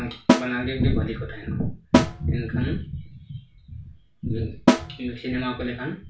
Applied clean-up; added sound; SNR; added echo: none; Snare drum; -3 dB; reverberation time 0.3 s.